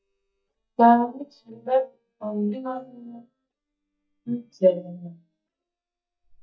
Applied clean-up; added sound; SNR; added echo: neural mask model DeepFilterNet 3.